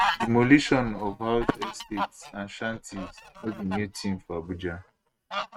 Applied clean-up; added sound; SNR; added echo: neural mask model RNNoise.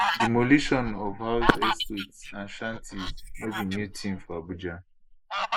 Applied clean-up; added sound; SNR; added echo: neural mask model Resemble Enhance denoiser.